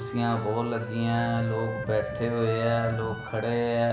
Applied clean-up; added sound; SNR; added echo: none; Wind instrument, woodwind instrument; 10 dB; reverberation time 0.8 s.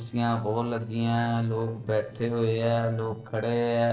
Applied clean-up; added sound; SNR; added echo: neural separator model SepFormer DNS4.